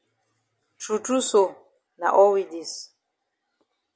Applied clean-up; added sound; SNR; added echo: none; none; none; none.